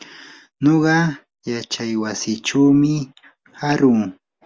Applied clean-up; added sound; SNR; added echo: none; none; none; none.